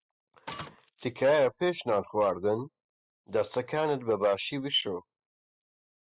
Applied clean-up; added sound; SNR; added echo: classical method spectral subtraction.